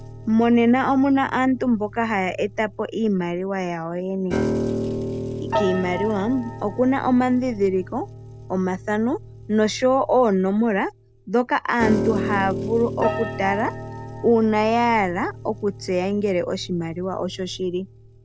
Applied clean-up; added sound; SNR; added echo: none; Piano; 9 dB; none.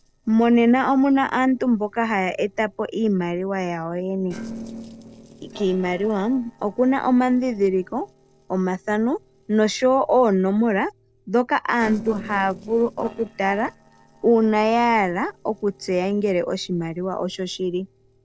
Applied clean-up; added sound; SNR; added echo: neural separator model SepFormer DNS4.